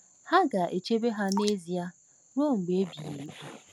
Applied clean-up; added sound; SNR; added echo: none; Drip; 15 dB; none.